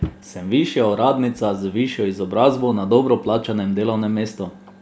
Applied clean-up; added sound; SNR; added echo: none; none; none; none.